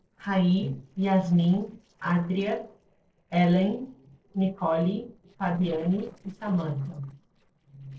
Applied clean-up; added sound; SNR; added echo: neural separator model SepFormer DNS4.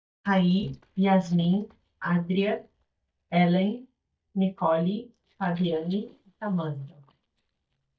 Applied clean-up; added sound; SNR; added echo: neural mask model DeepFilterNet 3.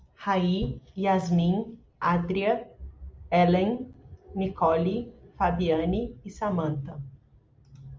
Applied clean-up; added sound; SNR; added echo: none; none; none; none.